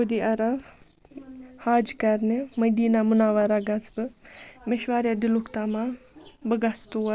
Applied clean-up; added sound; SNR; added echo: none; none; none; none.